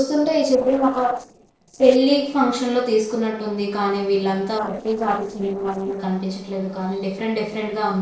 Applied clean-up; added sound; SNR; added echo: neural separator model SepFormer DNS4.